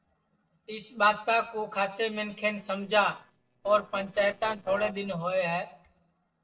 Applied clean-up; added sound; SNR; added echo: neural separator model SepFormer DNS4.